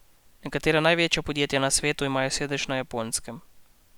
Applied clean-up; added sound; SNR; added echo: none; none; none; none.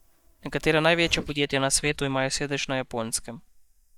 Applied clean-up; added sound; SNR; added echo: neural mask model DeepFilterNet 3.